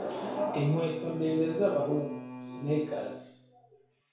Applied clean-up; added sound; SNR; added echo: none; Bowed string instrument; 13 dB; reverberation time 0.6 s.